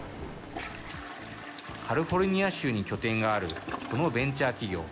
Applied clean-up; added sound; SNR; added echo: none; Toilet flush; 13 dB; none.